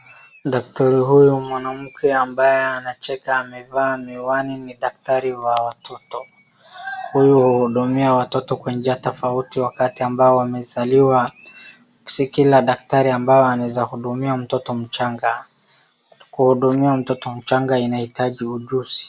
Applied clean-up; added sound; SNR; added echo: none; none; none; none.